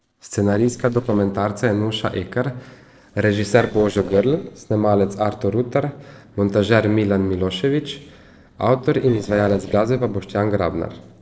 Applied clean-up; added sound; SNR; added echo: neural separator model SepFormer DNS4.